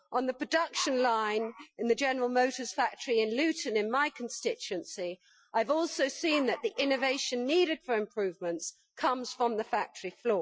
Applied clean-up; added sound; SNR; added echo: classical method Wiener filter.